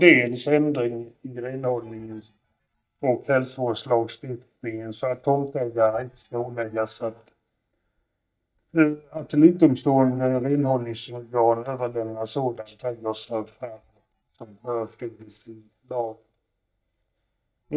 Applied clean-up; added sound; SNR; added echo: neural mask model DeepFilterNet 3.